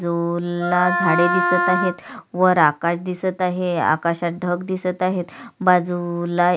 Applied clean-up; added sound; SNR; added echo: none; Wind instrument, woodwind instrument; 1 dB; none.